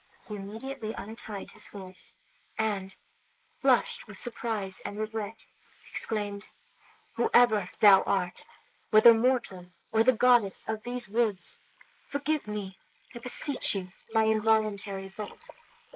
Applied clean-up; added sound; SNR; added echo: neural mask model Resemble Enhance denoiser.